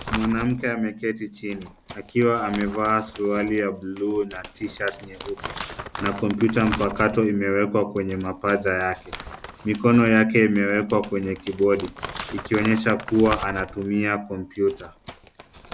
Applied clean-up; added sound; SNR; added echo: none; Crumpling, crinkling; 14 dB; none.